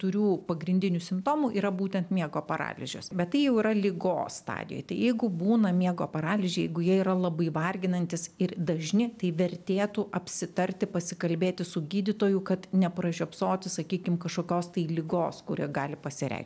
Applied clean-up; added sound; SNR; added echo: none; none; none; none.